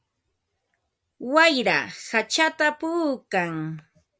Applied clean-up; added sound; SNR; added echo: none; none; none; none.